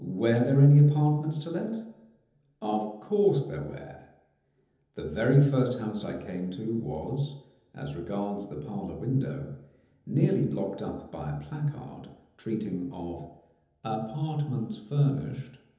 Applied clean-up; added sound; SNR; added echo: none; none; none; reverberation time 0.9 s.